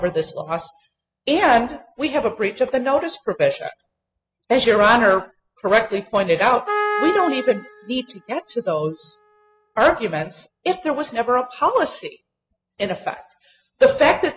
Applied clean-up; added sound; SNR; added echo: classical method spectral subtraction.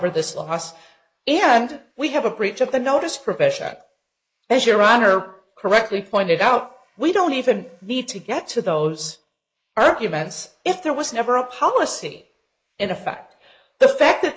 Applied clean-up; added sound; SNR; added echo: neural mask model Resemble Enhance denoiser.